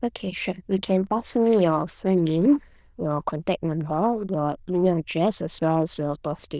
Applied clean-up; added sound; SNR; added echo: neural diffusion model UNIVERSE++.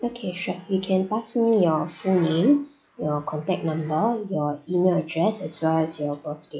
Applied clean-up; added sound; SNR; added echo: classical method log-MMSE.